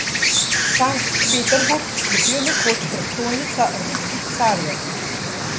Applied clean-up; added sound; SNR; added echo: none; Insect; -3 dB; none.